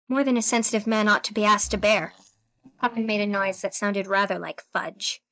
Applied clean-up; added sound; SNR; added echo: neural mask model DeepFilterNet 3.